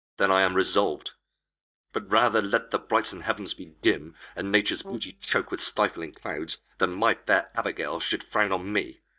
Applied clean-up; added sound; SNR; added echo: neural mask model DeepFilterNet 3.